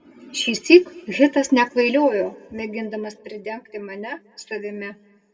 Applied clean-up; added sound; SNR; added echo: none; none; none; reverberation time 1.4 s.